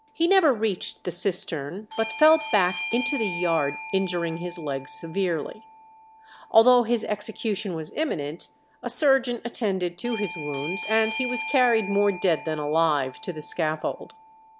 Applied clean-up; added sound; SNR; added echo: none; Bell / Doorbell; 13 dB; none.